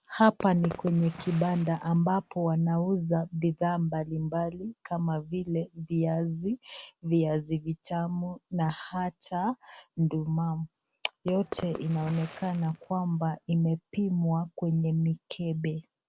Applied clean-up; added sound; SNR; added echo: none; Fireworks; 15 dB; none.